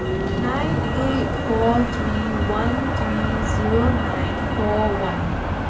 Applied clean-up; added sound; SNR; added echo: none; Motor vehicle (road); -2 dB; reverberation time 0.4 s.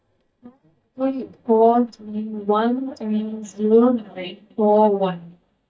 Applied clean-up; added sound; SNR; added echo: neural mask model DeepFilterNet 3.